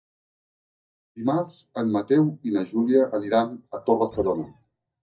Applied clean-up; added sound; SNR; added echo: neural mask model DeepFilterNet 3.